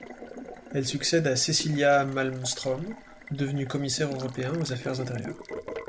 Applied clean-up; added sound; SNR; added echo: none; Water tap, faucet; 14 dB; none.